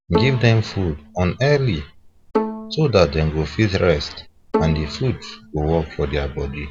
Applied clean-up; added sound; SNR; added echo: none; Bowed string instrument; 9 dB; none.